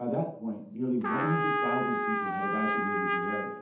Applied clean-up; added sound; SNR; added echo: none; Trumpet; -1 dB; reverberation time 0.6 s.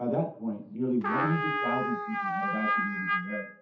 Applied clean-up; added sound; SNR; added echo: classical method WPE with log-MMSE.